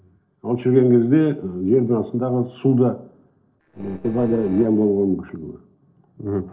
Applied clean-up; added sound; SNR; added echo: neural separator model SepFormer DNS4.